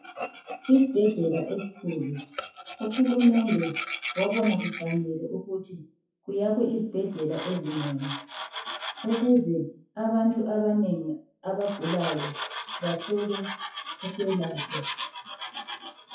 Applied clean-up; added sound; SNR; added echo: classical method WPE with log-MMSE.